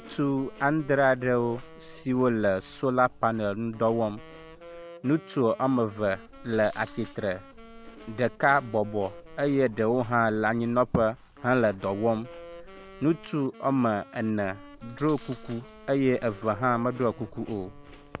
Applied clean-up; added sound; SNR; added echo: none; Chewing, mastication + Wind instrument, woodwind instrument; 19 dB; none.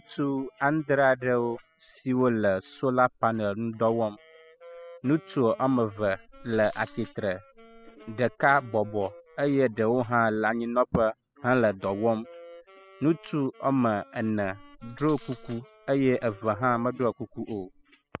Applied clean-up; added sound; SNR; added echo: classical method spectral subtraction.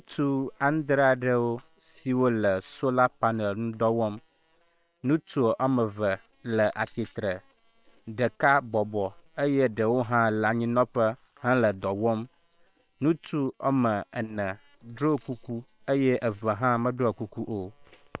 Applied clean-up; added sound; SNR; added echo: neural separator model SepFormer WHAM!.